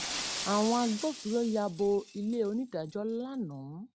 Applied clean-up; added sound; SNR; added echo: none; Shatter; 10 dB; none.